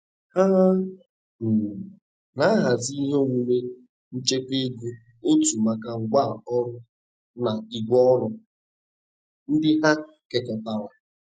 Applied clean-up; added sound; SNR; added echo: none; none; none; none.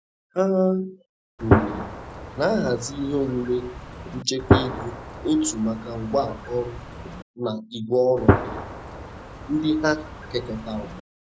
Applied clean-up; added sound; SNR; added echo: none; Gunshot, gunfire; 1 dB; none.